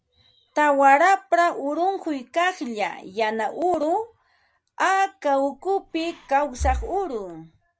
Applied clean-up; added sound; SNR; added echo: none; Breathing; 11 dB; none.